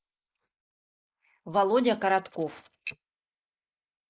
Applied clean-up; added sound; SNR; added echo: neural mask model Resemble Enhance denoiser.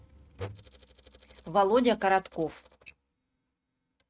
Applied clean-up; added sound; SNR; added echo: neural mask model RNNoise.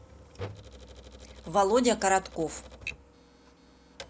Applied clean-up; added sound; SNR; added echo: none; Typewriter; 15 dB; none.